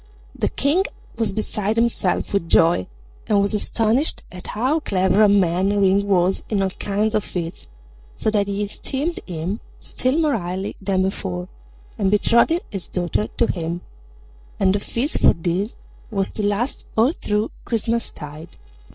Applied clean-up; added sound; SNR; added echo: neural separator model SepFormer DNS4.